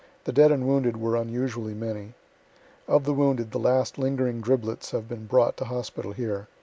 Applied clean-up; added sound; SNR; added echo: none; none; none; none.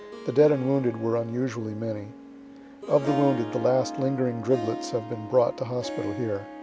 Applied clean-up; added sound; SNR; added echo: none; Harp; 10 dB; none.